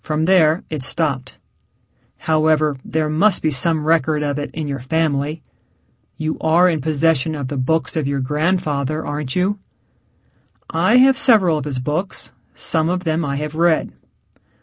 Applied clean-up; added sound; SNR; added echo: none; none; none; none.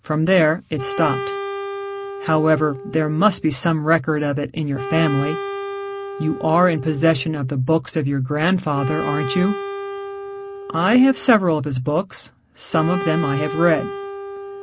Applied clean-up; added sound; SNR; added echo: none; Wind instrument, woodwind instrument; 10 dB; none.